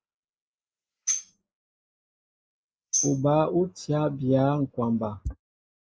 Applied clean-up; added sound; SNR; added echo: neural mask model Resemble Enhance denoiser.